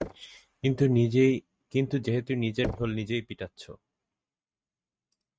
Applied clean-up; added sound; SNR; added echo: neural mask model RNNoise.